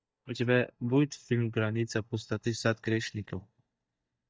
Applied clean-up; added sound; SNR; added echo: neural mask model DeepFilterNet 3.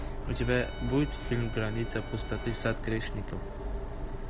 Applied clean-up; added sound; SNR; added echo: none; Trumpet; 19 dB; none.